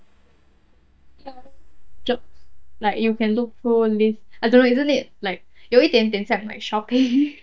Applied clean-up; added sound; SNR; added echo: neural mask model DeepFilterNet 3.